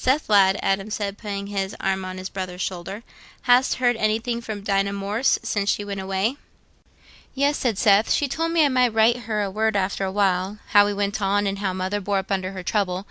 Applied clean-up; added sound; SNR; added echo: none; none; none; none.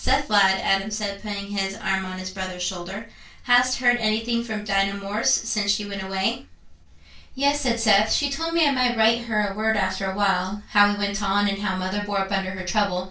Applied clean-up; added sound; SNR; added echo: none; none; none; reverberation time 0.2 s.